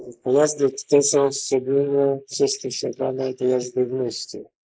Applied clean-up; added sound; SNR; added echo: neural mask model Resemble Enhance denoiser.